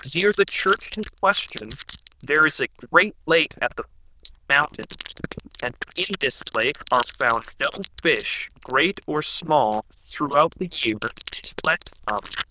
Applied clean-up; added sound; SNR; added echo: neural diffusion model UNIVERSE++.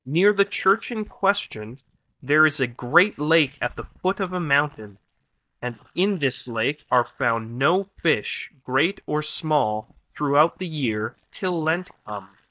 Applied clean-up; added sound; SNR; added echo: neural mask model DeepFilterNet 3.